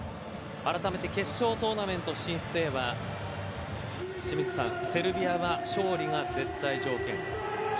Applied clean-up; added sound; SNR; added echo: none; Drum kit; 17 dB; none.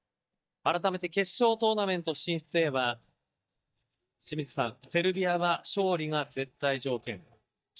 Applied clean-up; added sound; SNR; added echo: neural mask model DeepFilterNet 3.